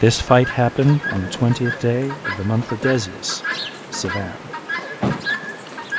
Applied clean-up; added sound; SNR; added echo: none; Chirp, tweet; 7 dB; none.